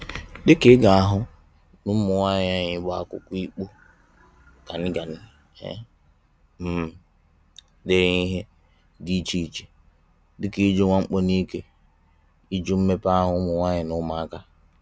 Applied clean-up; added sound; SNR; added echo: none; none; none; none.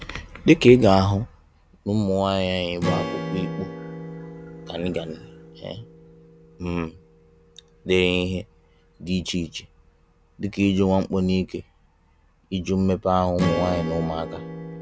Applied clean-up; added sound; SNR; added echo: none; Strum; 11 dB; none.